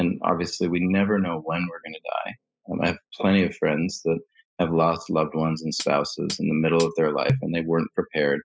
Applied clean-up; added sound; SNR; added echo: classical method spectral subtraction.